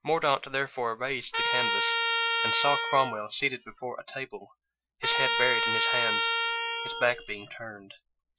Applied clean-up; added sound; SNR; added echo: classical method Wiener filter.